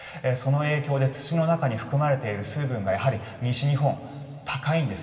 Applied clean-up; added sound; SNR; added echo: none; none; none; reverberation time 2.3 s.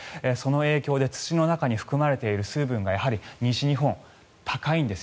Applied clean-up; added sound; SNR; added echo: none; none; none; none.